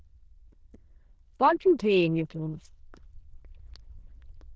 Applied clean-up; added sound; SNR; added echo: neural diffusion model UNIVERSE++.